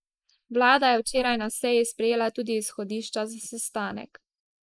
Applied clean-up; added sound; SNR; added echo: neural mask model Resemble Enhance denoiser.